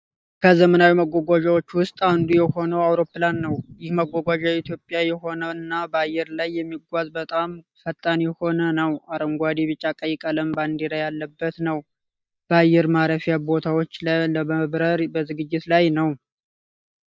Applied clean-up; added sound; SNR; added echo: neural mask model DeepFilterNet 3.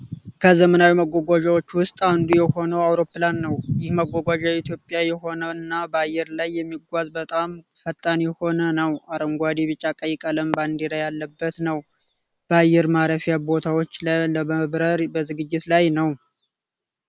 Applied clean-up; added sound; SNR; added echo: none; Fireworks; 17 dB; none.